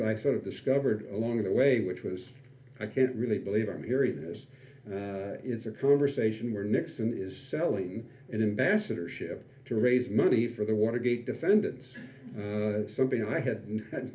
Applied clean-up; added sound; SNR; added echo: none; none; none; reverberation time 0.3 s.